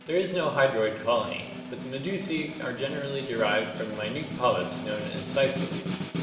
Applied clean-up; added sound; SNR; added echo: none; Snare drum; 8 dB; reverberation time 1.0 s.